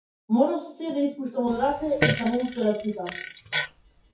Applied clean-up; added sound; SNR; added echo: classical method WPE with log-MMSE.